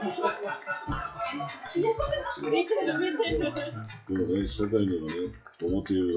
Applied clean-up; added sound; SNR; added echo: classical method WPE with log-MMSE.